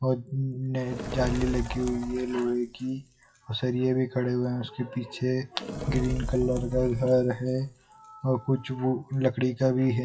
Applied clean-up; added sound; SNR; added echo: classical method WPE with log-MMSE.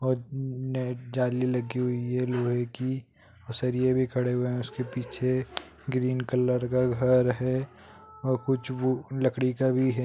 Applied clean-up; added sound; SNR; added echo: none; none; none; none.